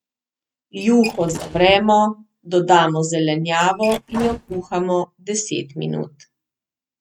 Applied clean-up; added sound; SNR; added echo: neural mask model RNNoise.